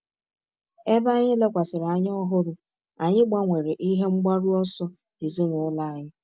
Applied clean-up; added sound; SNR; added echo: none; none; none; none.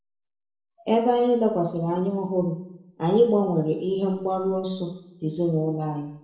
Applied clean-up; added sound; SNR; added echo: none; none; none; reverberation time 0.7 s.